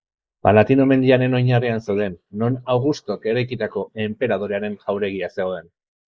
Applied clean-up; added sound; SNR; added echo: neural mask model Resemble Enhance denoiser.